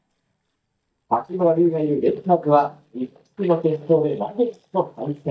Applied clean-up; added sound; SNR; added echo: neural mask model DeepFilterNet 3.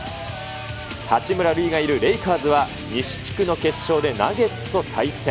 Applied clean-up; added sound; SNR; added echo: none; none; none; none.